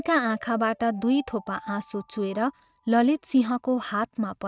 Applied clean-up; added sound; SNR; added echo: neural mask model RNNoise.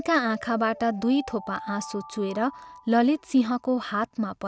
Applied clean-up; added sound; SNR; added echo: none; Alarm; 19 dB; none.